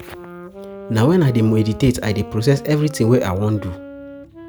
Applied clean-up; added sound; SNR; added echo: none; Wind instrument, woodwind instrument; 16 dB; none.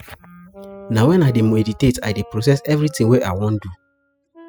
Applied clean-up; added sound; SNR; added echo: classical method spectral subtraction.